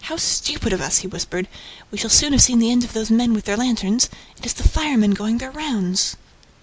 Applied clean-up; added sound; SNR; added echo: none; none; none; none.